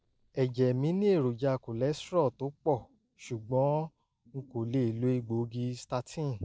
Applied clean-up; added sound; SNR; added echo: neural mask model DeepFilterNet 3.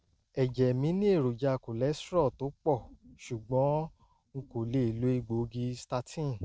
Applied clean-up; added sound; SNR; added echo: neural mask model RNNoise.